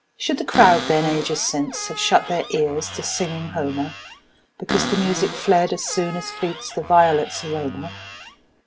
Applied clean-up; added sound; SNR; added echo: none; Cupboard open or close; 9 dB; none.